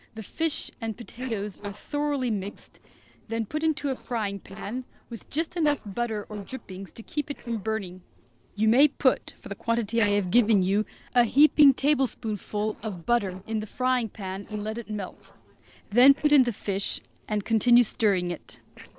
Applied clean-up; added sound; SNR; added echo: neural separator model SepFormer DNS4.